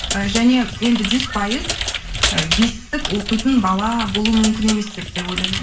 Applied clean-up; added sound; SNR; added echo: none; Computer keyboard; 6 dB; reverberation time 0.3 s.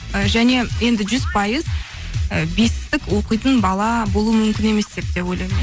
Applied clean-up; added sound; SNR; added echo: none; none; none; none.